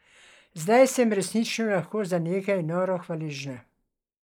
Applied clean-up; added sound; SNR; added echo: neural mask model Resemble Enhance denoiser.